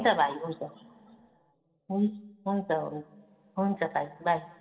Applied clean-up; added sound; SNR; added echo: none; none; none; reverberation time 2.8 s.